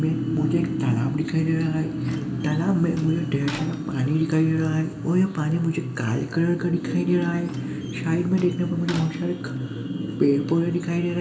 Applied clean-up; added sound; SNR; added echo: none; Slam; 19 dB; reverberation time 2.7 s.